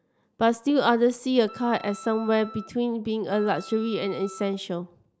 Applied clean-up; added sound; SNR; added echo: none; Wind instrument, woodwind instrument; 19 dB; none.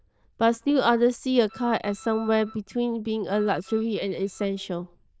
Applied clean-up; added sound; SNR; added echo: neural diffusion model UNIVERSE++.